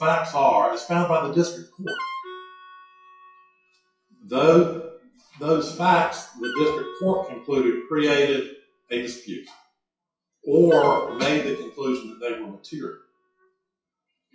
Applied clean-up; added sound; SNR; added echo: classical method WPE with log-MMSE.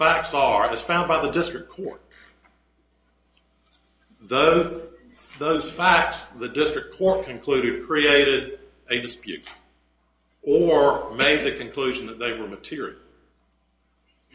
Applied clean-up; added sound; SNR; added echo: none; none; none; none.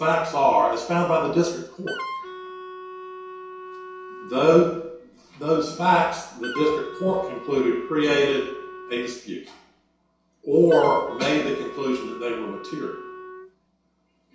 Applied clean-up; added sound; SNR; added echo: none; Wind instrument, woodwind instrument; 13 dB; reverberation time 0.6 s.